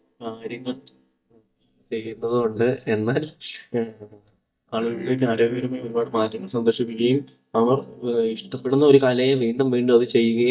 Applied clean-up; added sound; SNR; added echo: neural mask model DeepFilterNet 3.